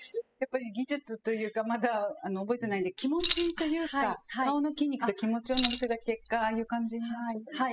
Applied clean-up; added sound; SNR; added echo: classical method spectral subtraction.